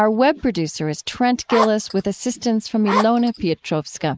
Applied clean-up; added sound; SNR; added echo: neural mask model Resemble Enhance denoiser.